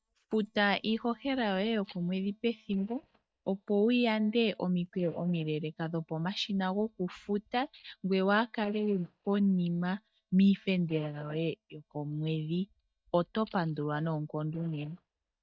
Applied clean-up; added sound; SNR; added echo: neural mask model DeepFilterNet 3.